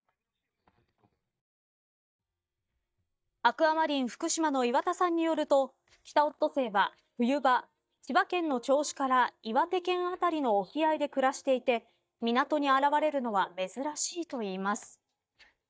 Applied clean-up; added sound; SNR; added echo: neural mask model DeepFilterNet 3.